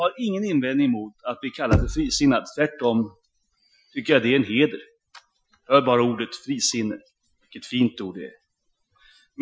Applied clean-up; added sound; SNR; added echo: classical method Wiener filter.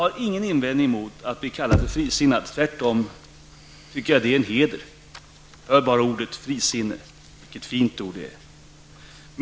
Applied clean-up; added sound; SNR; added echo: none; Knock; 5 dB; none.